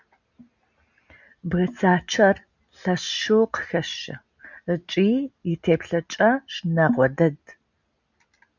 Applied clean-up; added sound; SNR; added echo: none; none; none; none.